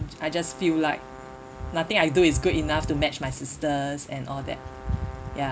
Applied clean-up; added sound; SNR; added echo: none; Brass instrument; 18 dB; none.